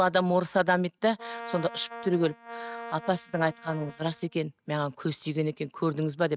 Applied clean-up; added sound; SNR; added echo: neural mask model RNNoise.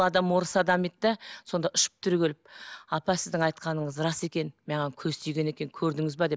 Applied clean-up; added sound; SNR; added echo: none; none; none; none.